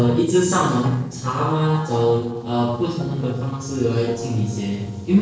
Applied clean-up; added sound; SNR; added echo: neural separator model SepFormer DNS4.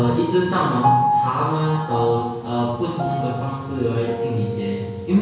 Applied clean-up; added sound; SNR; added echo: none; Piano; 4 dB; reverberation time 1.0 s.